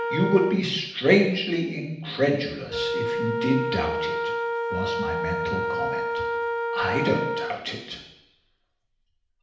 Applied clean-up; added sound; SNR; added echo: none; Wind instrument, woodwind instrument; 3 dB; reverberation time 0.8 s.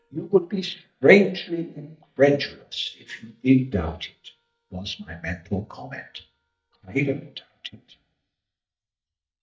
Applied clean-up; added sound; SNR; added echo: neural mask model DeepFilterNet 3.